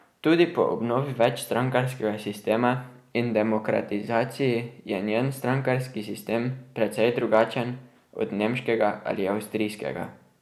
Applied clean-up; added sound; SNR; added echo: none; none; none; none.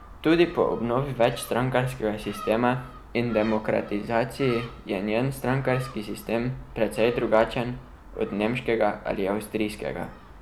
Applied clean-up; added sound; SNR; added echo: none; Gull, seagull; 17 dB; none.